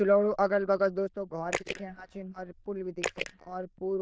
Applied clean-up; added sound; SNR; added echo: neural diffusion model UNIVERSE++.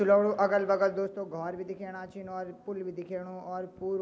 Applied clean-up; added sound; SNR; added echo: none; none; none; none.